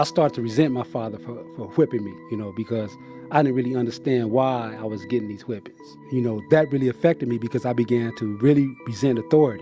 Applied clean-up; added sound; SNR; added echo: none; none; none; none.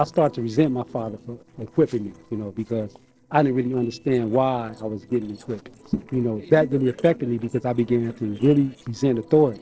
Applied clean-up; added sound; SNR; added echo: neural separator model SepFormer DNS4.